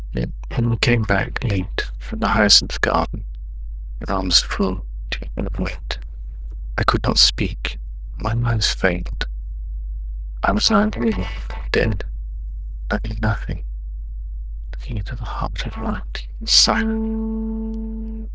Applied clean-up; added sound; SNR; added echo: neural diffusion model UNIVERSE++.